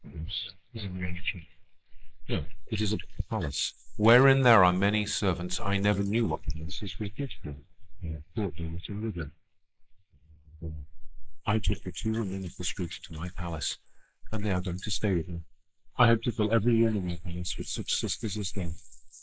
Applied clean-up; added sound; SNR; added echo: neural mask model Resemble Enhance denoiser.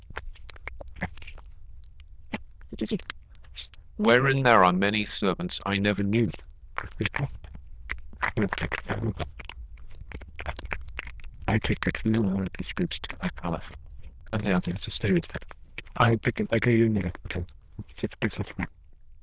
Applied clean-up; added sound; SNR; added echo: neural diffusion model UNIVERSE++.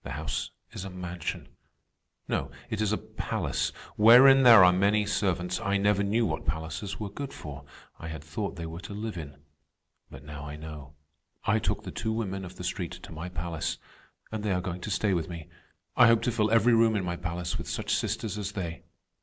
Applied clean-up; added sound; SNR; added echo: none; none; none; none.